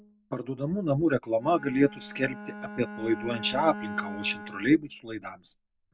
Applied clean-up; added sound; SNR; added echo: none; Bowed string instrument; 13 dB; none.